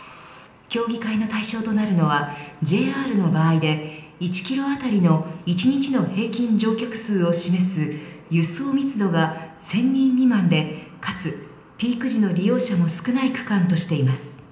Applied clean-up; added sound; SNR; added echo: none; none; none; reverberation time 0.8 s.